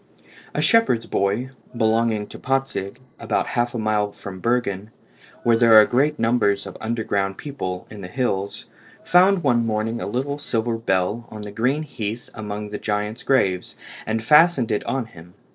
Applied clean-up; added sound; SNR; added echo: neural separator model SepFormer DNS4.